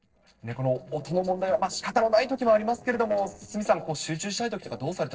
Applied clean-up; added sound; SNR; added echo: neural separator model SepFormer DNS4.